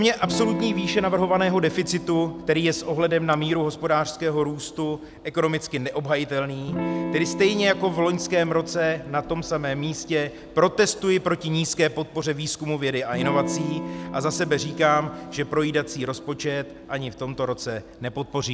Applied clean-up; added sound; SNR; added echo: none; Electric guitar / Strum; 10 dB; none.